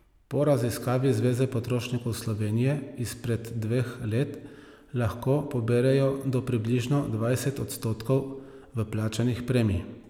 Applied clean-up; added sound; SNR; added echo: none; none; none; none.